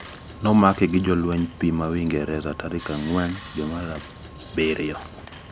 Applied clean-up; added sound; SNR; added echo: none; Sawing; 15 dB; none.